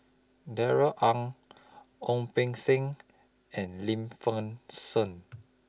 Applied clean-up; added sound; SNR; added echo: none; none; none; none.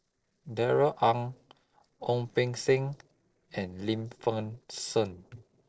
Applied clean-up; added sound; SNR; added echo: neural separator model SepFormer DNS4.